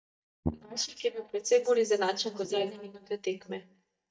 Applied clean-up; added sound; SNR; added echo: neural mask model DeepFilterNet 3.